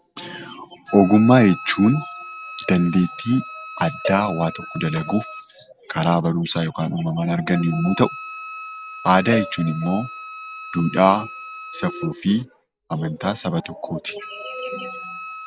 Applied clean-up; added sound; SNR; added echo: none; Wind instrument, woodwind instrument + Cowbell; 14 dB; none.